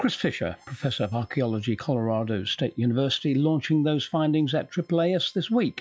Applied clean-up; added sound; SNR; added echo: classical method log-MMSE.